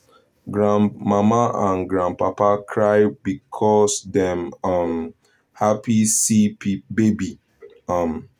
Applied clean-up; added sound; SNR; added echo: none; none; none; none.